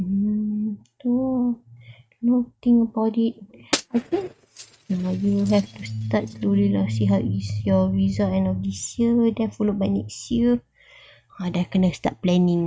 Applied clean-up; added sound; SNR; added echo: neural mask model RNNoise.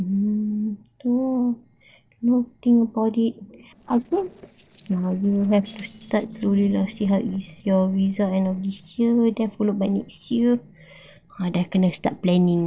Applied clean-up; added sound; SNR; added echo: neural separator model SepFormer DNS4.